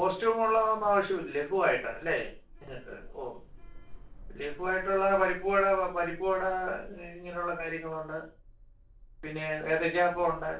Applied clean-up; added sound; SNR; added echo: none; Sliding door; 16 dB; reverberation time 0.3 s.